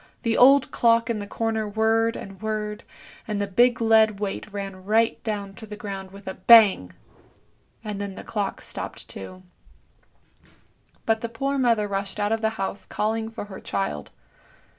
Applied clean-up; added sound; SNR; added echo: none; none; none; none.